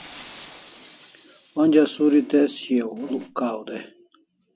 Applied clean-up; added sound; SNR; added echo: none; Shatter + Fart; 20 dB; none.